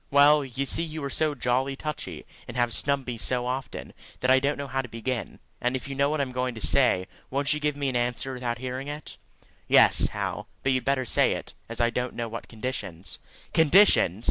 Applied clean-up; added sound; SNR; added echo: none; none; none; none.